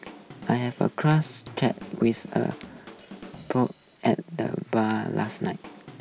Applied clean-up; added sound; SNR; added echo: none; Drum / Drum kit; 18 dB; none.